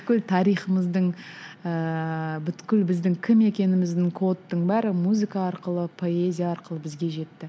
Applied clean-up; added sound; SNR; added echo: none; none; none; none.